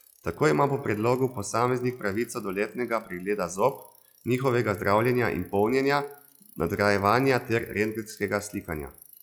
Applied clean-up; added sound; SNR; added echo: classical method log-MMSE.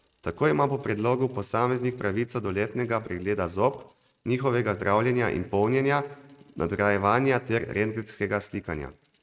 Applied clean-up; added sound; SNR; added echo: neural mask model RNNoise.